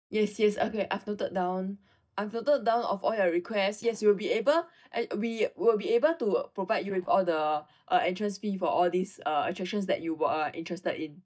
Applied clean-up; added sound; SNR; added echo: neural mask model DeepFilterNet 3.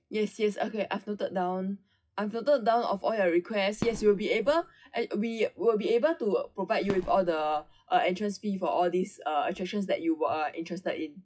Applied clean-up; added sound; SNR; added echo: classical method WPE with log-MMSE.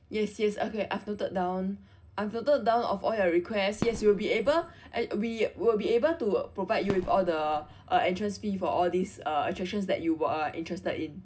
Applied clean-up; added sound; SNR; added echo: none; Fireworks; 15 dB; reverberation time 0.4 s.